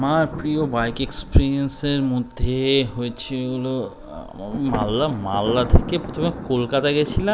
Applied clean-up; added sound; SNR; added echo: none; Thunder; 13 dB; none.